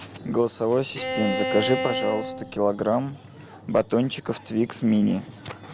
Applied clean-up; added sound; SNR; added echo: none; Bowed string instrument; 4 dB; none.